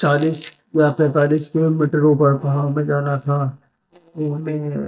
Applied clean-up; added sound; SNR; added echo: neural mask model DeepFilterNet 3.